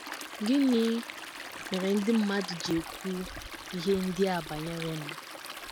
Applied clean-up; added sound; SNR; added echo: none; Stream; 10 dB; none.